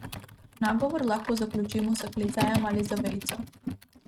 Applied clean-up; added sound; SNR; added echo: neural mask model RNNoise.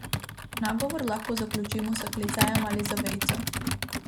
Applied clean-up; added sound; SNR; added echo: none; Computer keyboard; -1 dB; none.